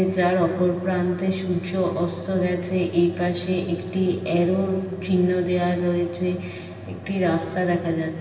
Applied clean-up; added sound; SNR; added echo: none; none; none; reverberation time 2.1 s.